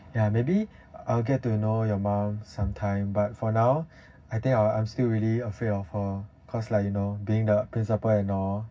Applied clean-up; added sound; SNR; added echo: none; none; none; reverberation time 0.4 s.